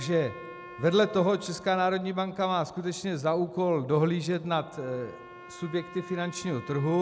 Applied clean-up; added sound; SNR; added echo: none; Wind instrument, woodwind instrument; 19 dB; none.